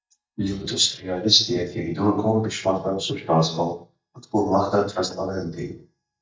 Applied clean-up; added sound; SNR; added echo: neural mask model DeepFilterNet 3.